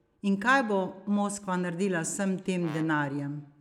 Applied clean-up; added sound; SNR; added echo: none; Brass instrument; 19 dB; none.